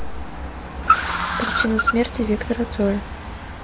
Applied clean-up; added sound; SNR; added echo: none; Car; 1 dB; none.